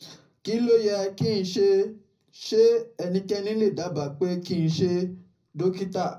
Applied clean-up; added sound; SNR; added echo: none; none; none; reverberation time 0.4 s.